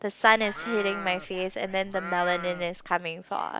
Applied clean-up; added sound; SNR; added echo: none; Livestock, farm animals, working animals; 11 dB; none.